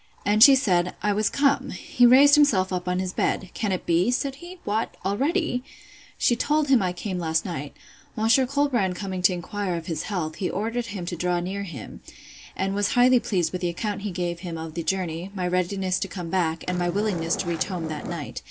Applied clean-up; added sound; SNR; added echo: none; Skateboard; 11 dB; none.